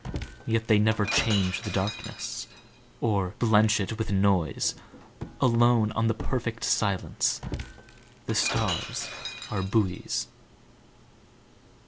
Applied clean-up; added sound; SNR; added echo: none; Shatter; 12 dB; none.